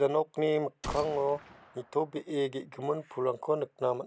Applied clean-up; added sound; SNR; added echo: none; Gunshot, gunfire; 16 dB; none.